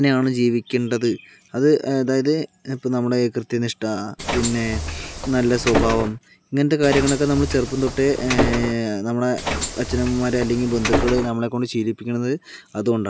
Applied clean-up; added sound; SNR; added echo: none; Bus; 4 dB; none.